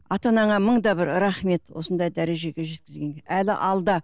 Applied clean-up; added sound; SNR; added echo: none; none; none; none.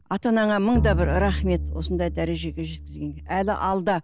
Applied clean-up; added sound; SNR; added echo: none; Bowed string instrument; 4 dB; none.